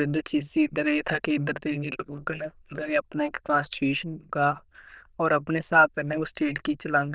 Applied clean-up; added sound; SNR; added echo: neural diffusion model UNIVERSE++.